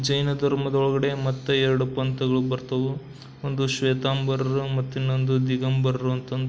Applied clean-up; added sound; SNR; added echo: none; none; none; none.